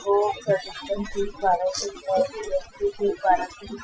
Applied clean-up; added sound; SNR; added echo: classical method Wiener filter.